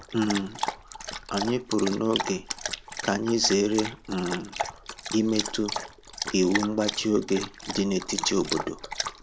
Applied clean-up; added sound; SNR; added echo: none; Dog; 7 dB; none.